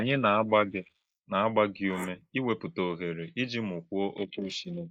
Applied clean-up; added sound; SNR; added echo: neural mask model Resemble Enhance denoiser.